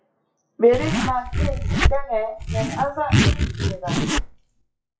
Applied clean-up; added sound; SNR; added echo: classical method WPE with log-MMSE.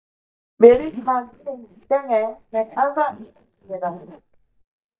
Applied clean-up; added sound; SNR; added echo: neural mask model DeepFilterNet 3.